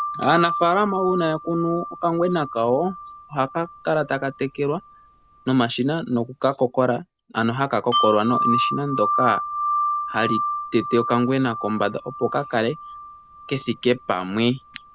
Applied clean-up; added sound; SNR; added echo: none; Wind chime; 6 dB; none.